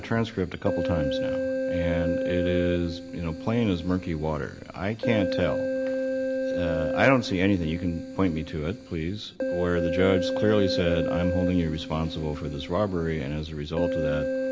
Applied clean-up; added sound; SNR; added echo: none; Keyboard (musical); 2 dB; none.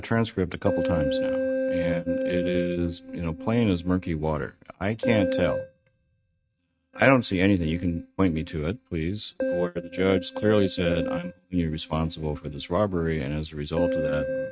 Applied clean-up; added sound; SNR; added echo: neural mask model RNNoise.